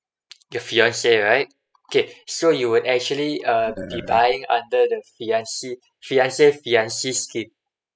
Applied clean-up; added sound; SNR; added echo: classical method spectral subtraction.